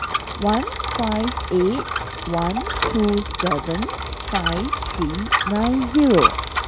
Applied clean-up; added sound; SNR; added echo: none; Bicycle; 2 dB; none.